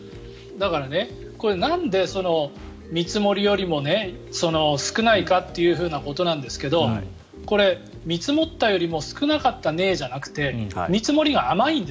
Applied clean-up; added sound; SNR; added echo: none; none; none; none.